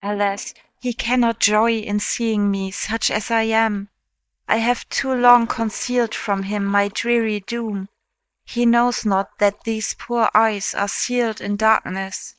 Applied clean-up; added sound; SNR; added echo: neural mask model DeepFilterNet 3.